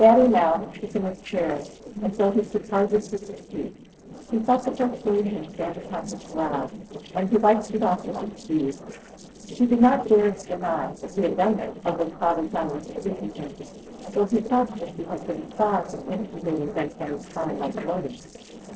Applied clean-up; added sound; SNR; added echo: neural separator model SepFormer DNS4.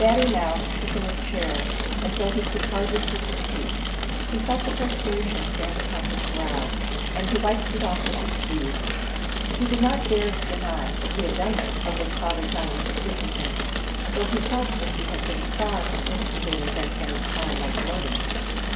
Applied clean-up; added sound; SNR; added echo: none; Mechanisms / Bicycle; -4 dB; reverberation time 0.8 s.